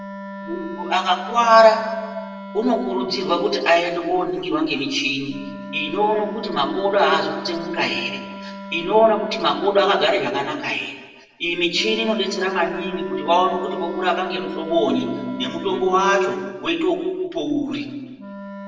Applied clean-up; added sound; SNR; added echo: none; Wind instrument, woodwind instrument; 14 dB; reverberation time 1.1 s.